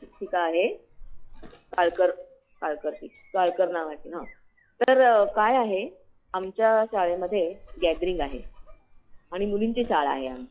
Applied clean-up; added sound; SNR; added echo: classical method log-MMSE.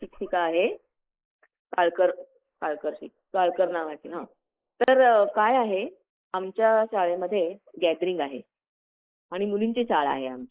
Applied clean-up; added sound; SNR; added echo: neural mask model Resemble Enhance denoiser.